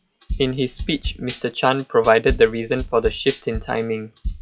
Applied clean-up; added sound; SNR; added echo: classical method log-MMSE.